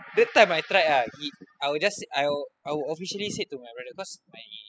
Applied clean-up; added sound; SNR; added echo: classical method spectral subtraction.